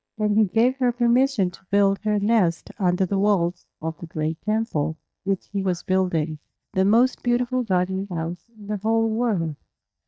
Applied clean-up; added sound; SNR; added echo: neural mask model DeepFilterNet 3.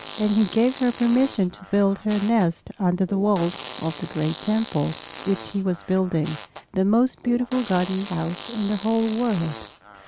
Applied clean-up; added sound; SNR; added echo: none; Fart; 12 dB; none.